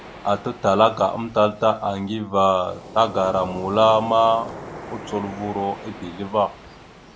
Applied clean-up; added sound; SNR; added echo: none; Waves, surf; 16 dB; none.